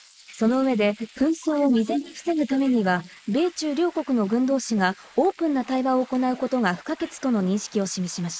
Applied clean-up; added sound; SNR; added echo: neural mask model Resemble Enhance denoiser.